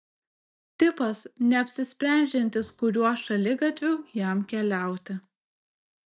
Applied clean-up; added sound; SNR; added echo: neural mask model DeepFilterNet 3.